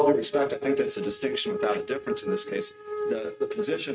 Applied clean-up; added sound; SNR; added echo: neural mask model RNNoise.